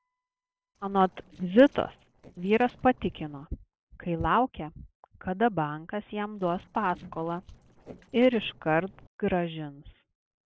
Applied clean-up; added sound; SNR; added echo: neural separator model SepFormer DNS4.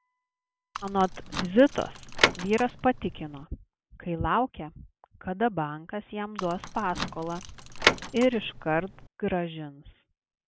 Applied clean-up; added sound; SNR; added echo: none; Door / Car; 2 dB; none.